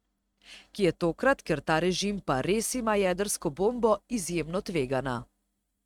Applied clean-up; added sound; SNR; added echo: neural mask model RNNoise.